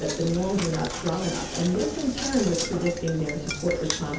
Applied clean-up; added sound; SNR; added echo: none; Knock; 6 dB; reverberation time 0.5 s.